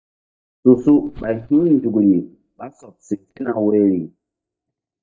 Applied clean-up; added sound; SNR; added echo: neural mask model DeepFilterNet 3.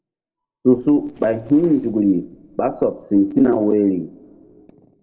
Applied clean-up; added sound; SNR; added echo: neural separator model SepFormer DNS4.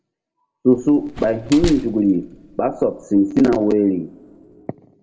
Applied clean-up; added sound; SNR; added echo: none; Slam; 13 dB; reverberation time 1.1 s.